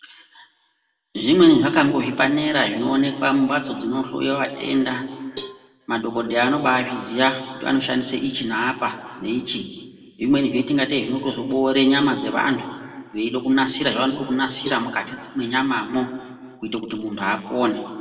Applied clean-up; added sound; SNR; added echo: neural separator model SepFormer DNS4.